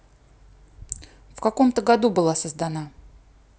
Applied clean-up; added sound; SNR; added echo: none; none; none; none.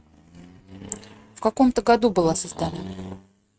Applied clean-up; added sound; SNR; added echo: neural mask model RNNoise.